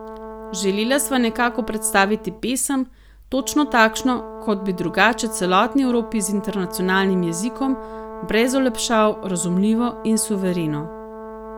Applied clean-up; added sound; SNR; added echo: none; Brass instrument; 14 dB; none.